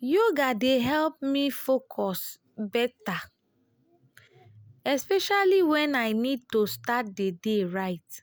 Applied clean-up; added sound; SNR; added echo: none; none; none; none.